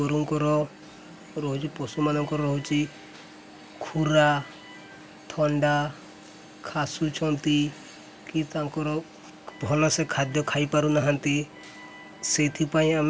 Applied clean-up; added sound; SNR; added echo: none; Alarm; 19 dB; none.